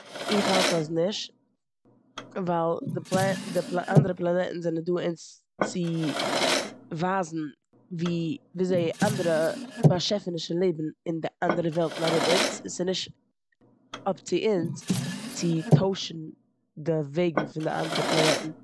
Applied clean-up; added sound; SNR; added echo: none; Drawer open or close; 2 dB; none.